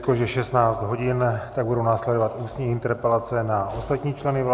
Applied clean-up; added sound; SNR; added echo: none; none; none; none.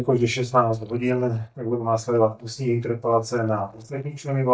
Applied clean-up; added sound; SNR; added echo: neural mask model DeepFilterNet 3.